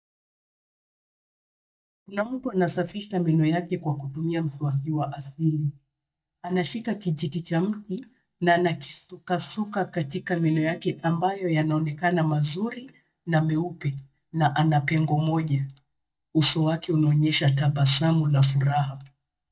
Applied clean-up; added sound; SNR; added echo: neural mask model DeepFilterNet 3.